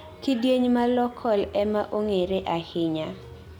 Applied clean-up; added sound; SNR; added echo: none; none; none; none.